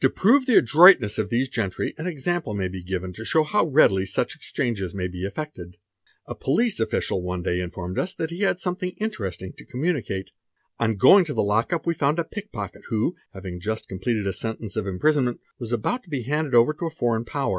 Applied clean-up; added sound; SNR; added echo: none; none; none; none.